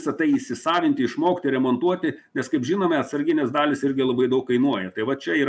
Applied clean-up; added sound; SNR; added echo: none; none; none; none.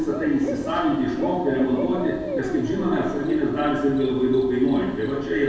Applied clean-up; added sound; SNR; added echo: none; Cricket / Bird; 11 dB; reverberation time 1.2 s.